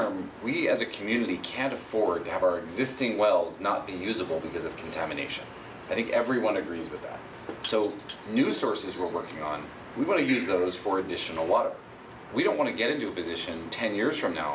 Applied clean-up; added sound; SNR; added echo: none; Bird; 18 dB; none.